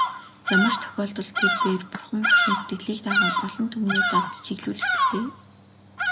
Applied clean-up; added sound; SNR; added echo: none; Bird vocalization, bird call, bird song; -4 dB; none.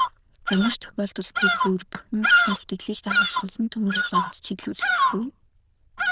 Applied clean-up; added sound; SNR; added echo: neural diffusion model UNIVERSE++.